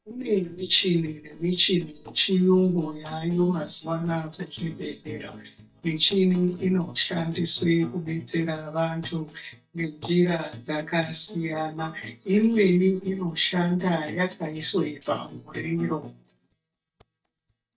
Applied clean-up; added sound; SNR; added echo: neural mask model DeepFilterNet 3.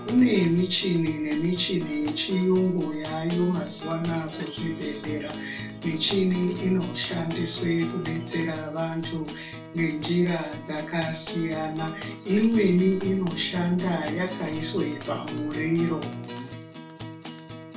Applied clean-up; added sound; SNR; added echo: none; Acoustic guitar; 10 dB; reverberation time 0.3 s.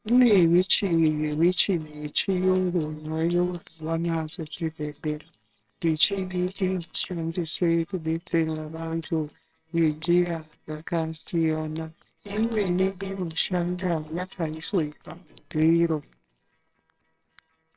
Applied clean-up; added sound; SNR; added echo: neural separator model SepFormer WHAMR!.